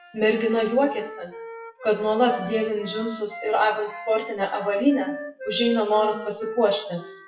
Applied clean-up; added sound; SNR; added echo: classical method WPE with log-MMSE.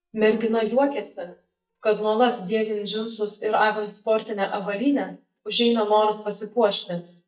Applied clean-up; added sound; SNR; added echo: neural mask model DeepFilterNet 3.